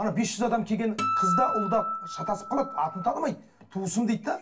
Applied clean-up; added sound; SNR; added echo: none; Acoustic guitar; 1 dB; reverberation time 0.2 s.